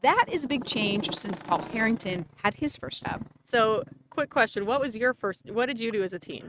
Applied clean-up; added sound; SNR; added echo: neural mask model RNNoise.